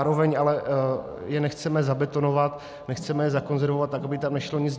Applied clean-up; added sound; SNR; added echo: none; Organ; 15 dB; none.